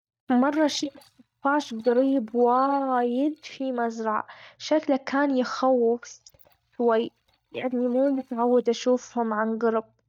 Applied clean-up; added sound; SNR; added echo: neural mask model DeepFilterNet 3.